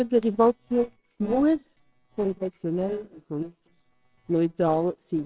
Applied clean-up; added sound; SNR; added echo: neural separator model SepFormer WHAMR!.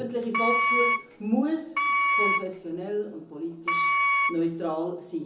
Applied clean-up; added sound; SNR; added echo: none; Wind instrument, woodwind instrument; -4 dB; reverberation time 0.6 s.